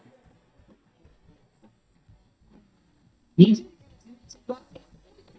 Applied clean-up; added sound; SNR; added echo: neural mask model DeepFilterNet 3.